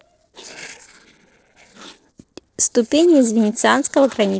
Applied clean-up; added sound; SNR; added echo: neural separator model SepFormer DNS4.